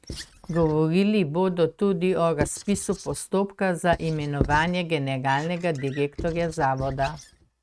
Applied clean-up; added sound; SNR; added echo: neural mask model RNNoise.